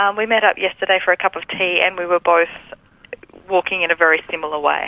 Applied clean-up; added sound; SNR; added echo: none; none; none; none.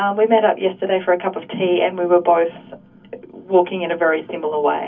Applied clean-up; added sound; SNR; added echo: none; none; none; reverberation time 0.3 s.